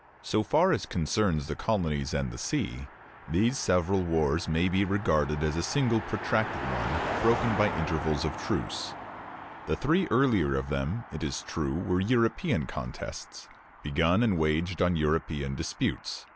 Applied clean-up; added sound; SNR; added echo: none; Car passing by; 11 dB; none.